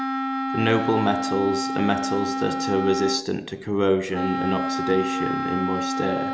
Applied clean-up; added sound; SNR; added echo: none; Wind instrument, woodwind instrument; 2 dB; none.